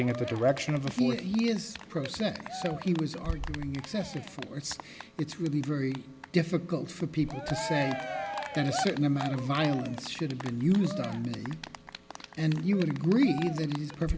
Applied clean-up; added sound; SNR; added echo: none; Cheering; 11 dB; none.